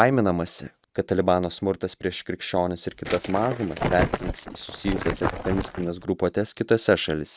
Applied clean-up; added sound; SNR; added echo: neural mask model RNNoise.